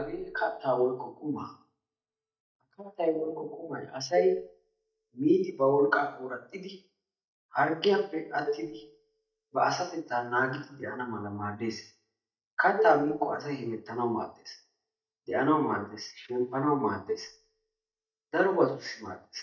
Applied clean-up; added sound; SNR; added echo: neural mask model DeepFilterNet 3.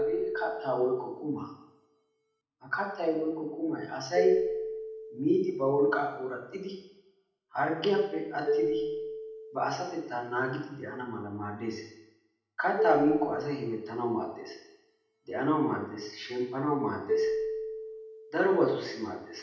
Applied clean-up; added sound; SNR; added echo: none; Marimba, xylophone; 5 dB; reverberation time 0.8 s.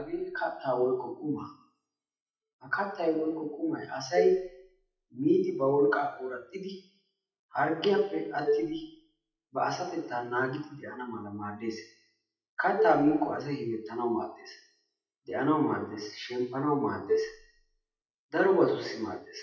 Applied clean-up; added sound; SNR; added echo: classical method WPE with log-MMSE.